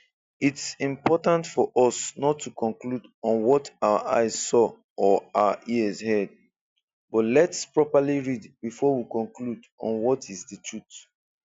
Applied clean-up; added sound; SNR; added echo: none; none; none; none.